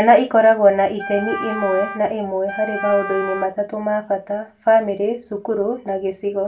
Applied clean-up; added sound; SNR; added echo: none; Wind instrument, woodwind instrument; 10 dB; reverberation time 0.2 s.